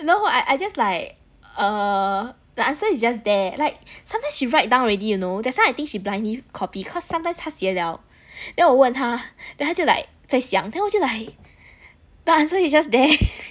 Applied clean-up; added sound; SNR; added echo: none; none; none; none.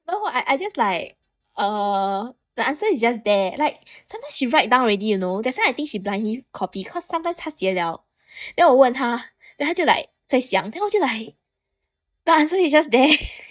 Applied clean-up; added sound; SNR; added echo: neural mask model DeepFilterNet 3.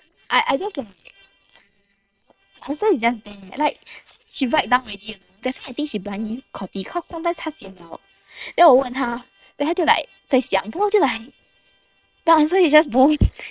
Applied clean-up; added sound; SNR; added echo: neural separator model SepFormer WHAM!.